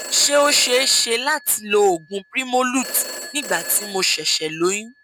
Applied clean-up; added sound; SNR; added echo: none; Telephone; 15 dB; none.